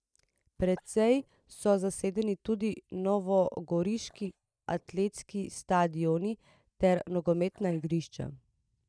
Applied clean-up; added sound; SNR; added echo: neural mask model DeepFilterNet 3.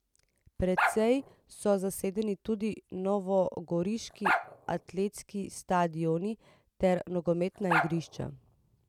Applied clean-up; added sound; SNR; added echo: none; Bark; 2 dB; none.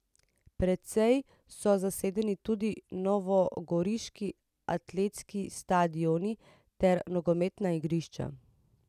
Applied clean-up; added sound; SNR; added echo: none; none; none; none.